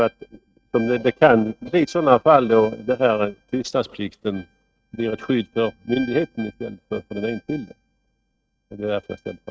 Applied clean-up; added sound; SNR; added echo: neural mask model RNNoise.